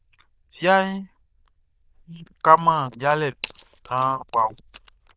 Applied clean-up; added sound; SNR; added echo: neural diffusion model UNIVERSE++.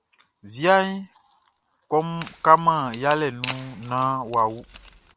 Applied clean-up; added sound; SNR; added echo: none; Wood; 17 dB; none.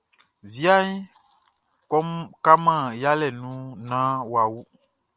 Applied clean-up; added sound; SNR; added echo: none; none; none; none.